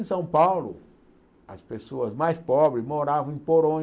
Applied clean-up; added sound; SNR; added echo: none; none; none; none.